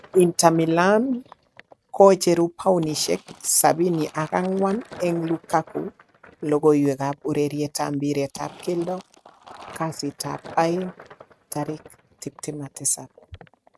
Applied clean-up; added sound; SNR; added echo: neural mask model RNNoise.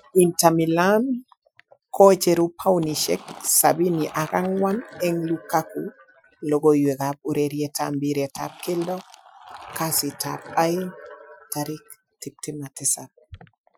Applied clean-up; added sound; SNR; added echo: classical method Wiener filter.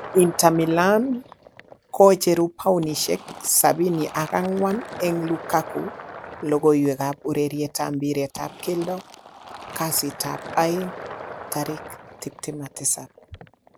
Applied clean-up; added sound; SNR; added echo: none; Fill (with liquid); 16 dB; none.